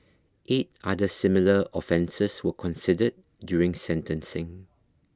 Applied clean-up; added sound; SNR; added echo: none; none; none; none.